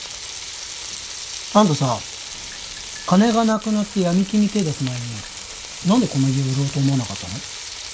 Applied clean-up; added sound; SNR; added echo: none; Frying (food); 12 dB; none.